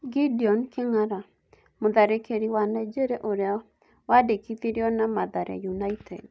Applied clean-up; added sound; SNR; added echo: none; none; none; none.